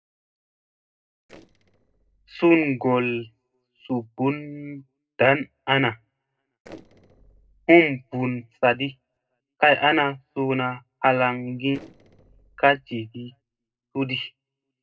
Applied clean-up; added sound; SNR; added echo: neural separator model SepFormer DNS4.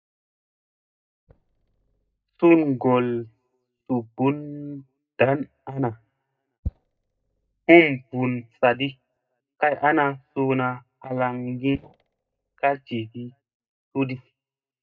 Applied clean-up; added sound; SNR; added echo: neural mask model DeepFilterNet 3.